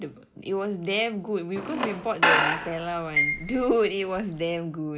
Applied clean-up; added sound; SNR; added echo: none; Squeak / Screech; -1 dB; none.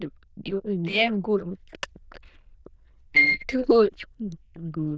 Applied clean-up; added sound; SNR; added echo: neural diffusion model UNIVERSE++.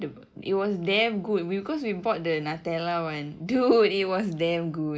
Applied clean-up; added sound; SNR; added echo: none; none; none; none.